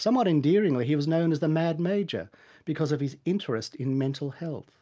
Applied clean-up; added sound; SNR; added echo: none; none; none; none.